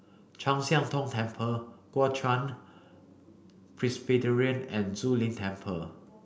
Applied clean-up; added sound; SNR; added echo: none; none; none; none.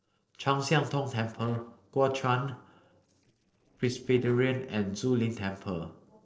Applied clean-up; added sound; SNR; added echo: neural separator model SepFormer DNS4.